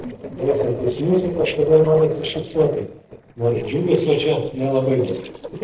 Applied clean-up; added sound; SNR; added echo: neural separator model SepFormer DNS4.